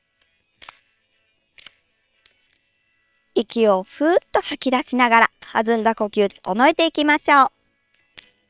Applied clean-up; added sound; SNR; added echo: neural separator model SepFormer WHAM!.